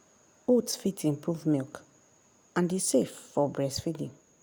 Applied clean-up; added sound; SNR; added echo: none; none; none; none.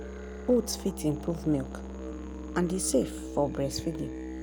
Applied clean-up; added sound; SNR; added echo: none; Musical instrument; 7 dB; none.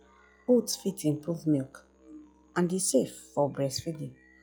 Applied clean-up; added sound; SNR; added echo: classical method log-MMSE.